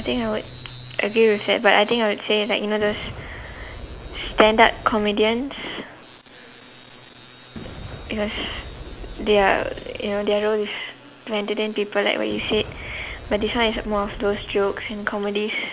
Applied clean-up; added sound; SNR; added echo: none; Boom; 16 dB; none.